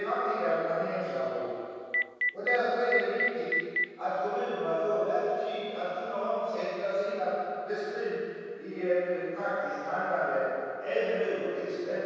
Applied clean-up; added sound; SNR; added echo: none; Telephone; 1 dB; reverberation time 2.2 s.